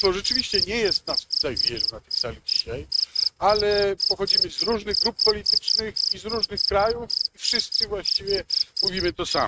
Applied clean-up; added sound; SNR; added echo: neural mask model RNNoise.